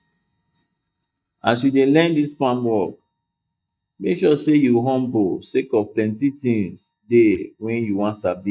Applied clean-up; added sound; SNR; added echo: neural mask model DeepFilterNet 3.